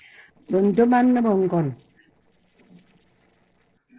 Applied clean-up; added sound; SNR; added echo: neural separator model SepFormer DNS4.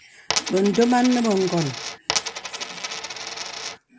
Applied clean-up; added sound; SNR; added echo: none; Coin (dropping); 6 dB; none.